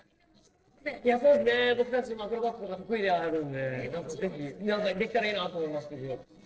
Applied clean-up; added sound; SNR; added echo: neural separator model SepFormer DNS4.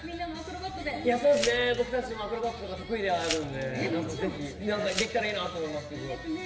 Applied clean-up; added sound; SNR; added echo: none; Glass; 10 dB; reverberation time 1.0 s.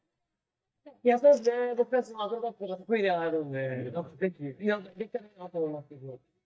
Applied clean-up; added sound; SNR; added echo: neural mask model DeepFilterNet 3.